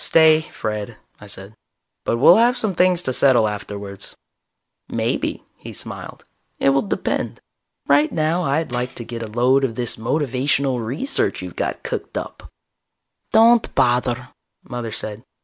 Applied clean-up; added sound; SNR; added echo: none; Tambourine; 7 dB; none.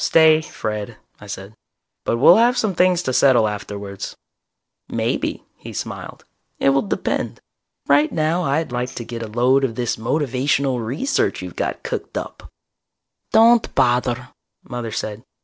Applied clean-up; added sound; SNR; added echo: neural separator model SepFormer DNS4.